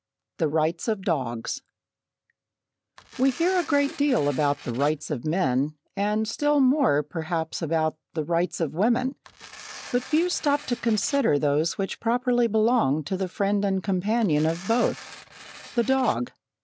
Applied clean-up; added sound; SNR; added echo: none; Tearing; 17 dB; none.